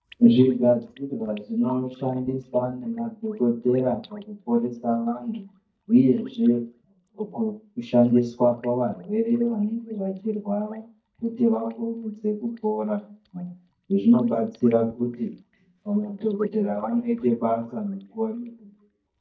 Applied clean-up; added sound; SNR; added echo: neural mask model DeepFilterNet 3.